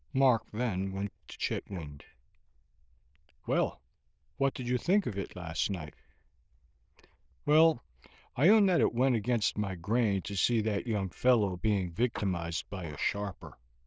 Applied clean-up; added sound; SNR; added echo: neural diffusion model UNIVERSE++.